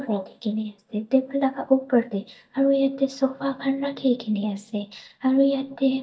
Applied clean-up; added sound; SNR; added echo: neural mask model DeepFilterNet 3.